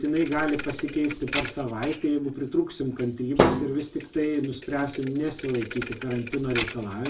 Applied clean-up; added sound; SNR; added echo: none; Thump, thud; 4 dB; reverberation time 0.2 s.